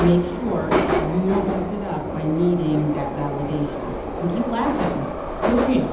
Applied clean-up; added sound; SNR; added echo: none; Subway, metro, underground; 2 dB; reverberation time 0.8 s.